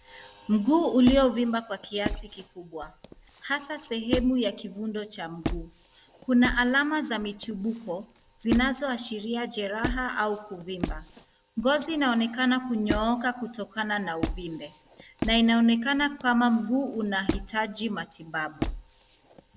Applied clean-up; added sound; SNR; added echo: none; Squeak; 10 dB; none.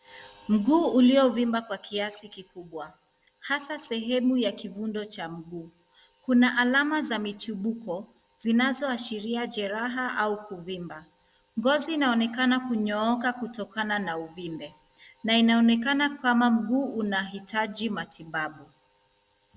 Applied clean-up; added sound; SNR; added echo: none; none; none; none.